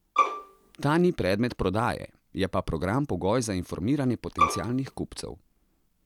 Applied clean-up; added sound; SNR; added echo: none; Bowed string instrument; 0 dB; none.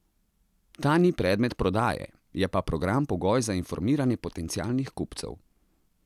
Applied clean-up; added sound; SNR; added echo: none; none; none; none.